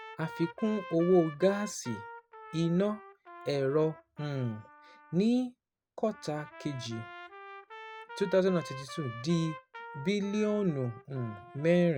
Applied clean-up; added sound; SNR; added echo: none; Trumpet; 16 dB; none.